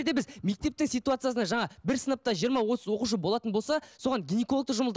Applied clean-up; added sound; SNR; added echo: none; none; none; none.